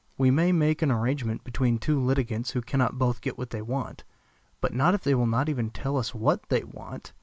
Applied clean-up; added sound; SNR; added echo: none; none; none; none.